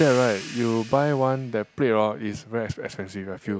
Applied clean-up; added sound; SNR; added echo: none; Hi-hat; 19 dB; none.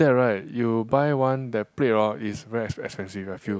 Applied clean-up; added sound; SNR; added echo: none; none; none; none.